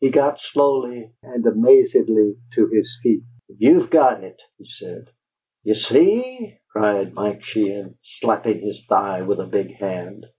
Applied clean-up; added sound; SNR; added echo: none; none; none; none.